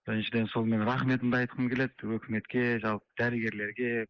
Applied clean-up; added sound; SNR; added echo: neural mask model Resemble Enhance denoiser.